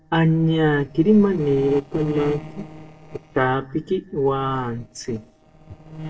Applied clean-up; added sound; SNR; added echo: neural separator model SepFormer DNS4.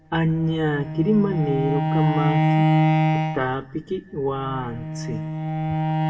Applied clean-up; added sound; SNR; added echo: none; Bowed string instrument; -2 dB; reverberation time 0.6 s.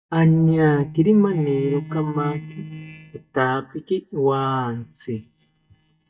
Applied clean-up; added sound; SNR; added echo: neural mask model DeepFilterNet 3.